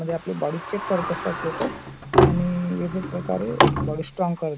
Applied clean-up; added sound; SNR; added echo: none; Sliding door; -2 dB; none.